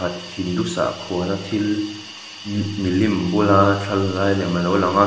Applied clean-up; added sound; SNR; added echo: none; Hiss; 17 dB; reverberation time 1.2 s.